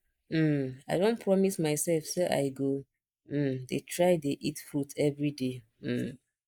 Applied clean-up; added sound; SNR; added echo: neural mask model Resemble Enhance denoiser.